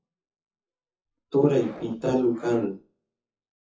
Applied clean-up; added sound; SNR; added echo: classical method WPE with log-MMSE.